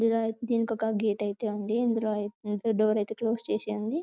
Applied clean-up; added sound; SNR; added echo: none; none; none; none.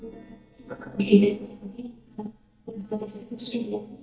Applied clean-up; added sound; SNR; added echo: neural mask model DeepFilterNet 3.